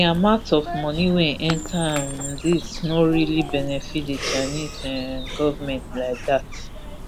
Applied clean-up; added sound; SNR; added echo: none; Bird vocalization, bird call, bird song; 8 dB; none.